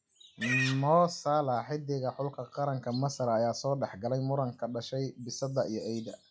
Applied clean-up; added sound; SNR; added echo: classical method log-MMSE.